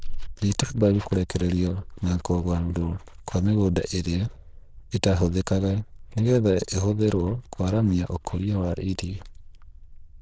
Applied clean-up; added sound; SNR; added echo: neural diffusion model UNIVERSE++.